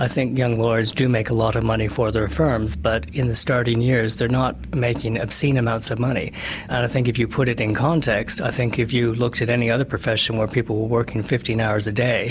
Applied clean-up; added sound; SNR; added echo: none; none; none; none.